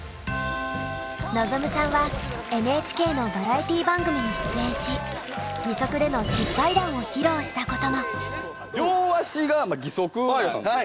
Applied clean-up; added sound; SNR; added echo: none; Engine / Mechanisms; 10 dB; none.